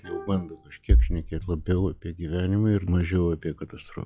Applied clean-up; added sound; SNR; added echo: classical method log-MMSE.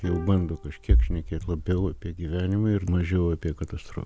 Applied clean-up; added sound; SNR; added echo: none; Bowed string instrument; 19 dB; none.